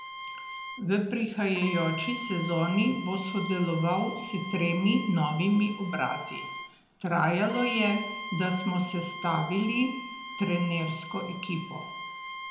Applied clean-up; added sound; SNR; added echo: none; Bowed string instrument; 10 dB; reverberation time 0.7 s.